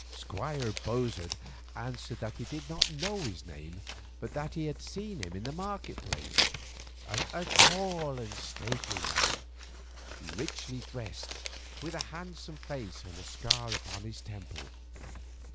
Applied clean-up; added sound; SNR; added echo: none; Tearing; -3 dB; none.